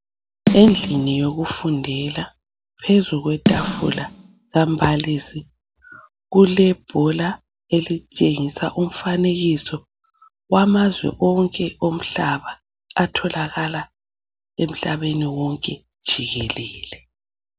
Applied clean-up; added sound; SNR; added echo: none; Snare drum; 5 dB; none.